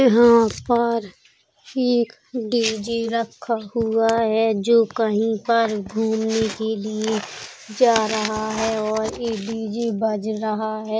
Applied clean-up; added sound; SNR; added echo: none; none; none; none.